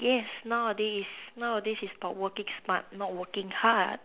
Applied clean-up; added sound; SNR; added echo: none; none; none; none.